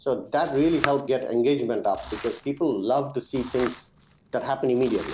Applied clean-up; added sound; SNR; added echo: none; Domestic sounds, home sounds; 14 dB; none.